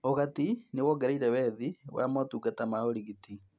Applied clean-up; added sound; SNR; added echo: none; none; none; none.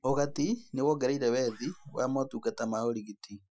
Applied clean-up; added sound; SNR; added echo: classical method Wiener filter.